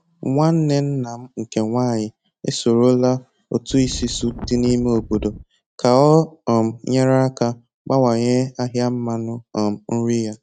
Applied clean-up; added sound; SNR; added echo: neural mask model RNNoise.